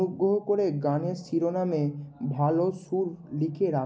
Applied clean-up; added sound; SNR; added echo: none; none; none; none.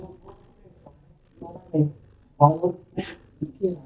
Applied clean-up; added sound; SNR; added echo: neural mask model DeepFilterNet 3.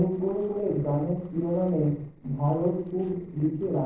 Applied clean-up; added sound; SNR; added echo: neural separator model SepFormer DNS4.